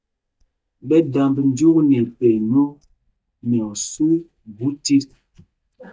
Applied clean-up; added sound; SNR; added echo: neural mask model DeepFilterNet 3.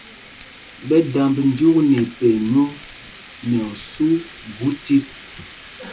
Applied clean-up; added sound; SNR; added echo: none; Frying (food); 16 dB; reverberation time 0.2 s.